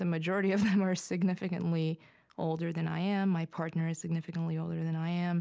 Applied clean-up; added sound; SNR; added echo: none; none; none; none.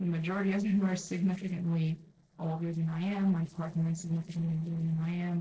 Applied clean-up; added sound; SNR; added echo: neural separator model SepFormer DNS4.